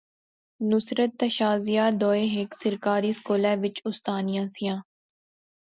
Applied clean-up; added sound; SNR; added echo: none; none; none; none.